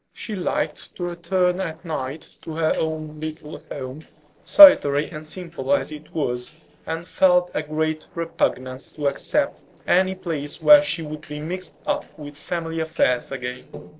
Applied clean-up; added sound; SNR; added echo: neural separator model SepFormer DNS4.